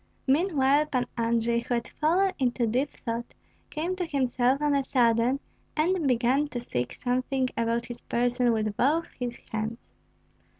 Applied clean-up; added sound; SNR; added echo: none; none; none; none.